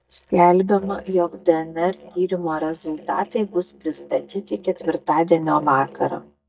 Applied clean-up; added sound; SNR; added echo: neural mask model DeepFilterNet 3.